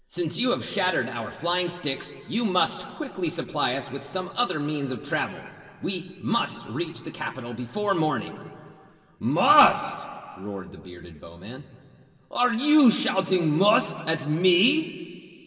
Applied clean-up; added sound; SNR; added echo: none; none; none; reverberation time 2.3 s.